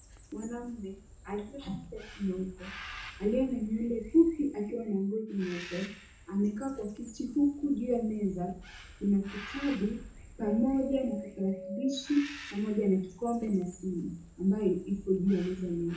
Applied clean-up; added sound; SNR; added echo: none; Bird; 17 dB; reverberation time 0.6 s.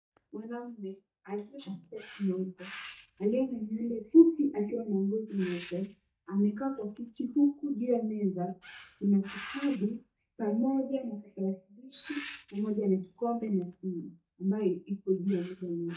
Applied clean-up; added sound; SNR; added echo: neural mask model DeepFilterNet 3.